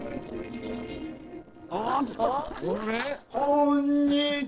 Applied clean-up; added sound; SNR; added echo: neural separator model SepFormer DNS4.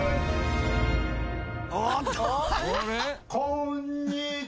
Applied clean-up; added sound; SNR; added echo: none; Boom; 15 dB; none.